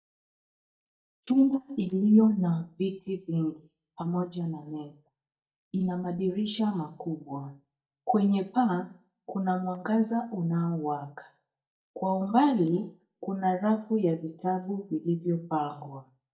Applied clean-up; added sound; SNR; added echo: neural mask model DeepFilterNet 3.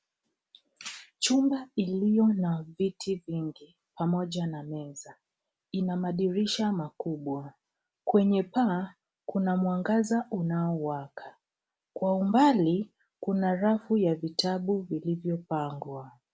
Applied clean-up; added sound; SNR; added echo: none; none; none; none.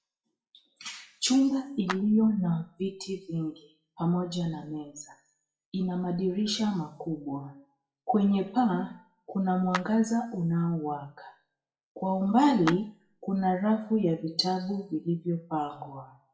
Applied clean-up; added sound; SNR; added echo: classical method WPE with log-MMSE.